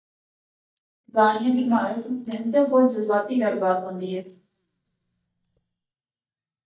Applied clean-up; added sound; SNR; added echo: neural mask model DeepFilterNet 3.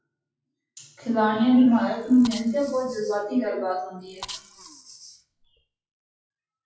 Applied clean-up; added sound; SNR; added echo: classical method WPE with log-MMSE.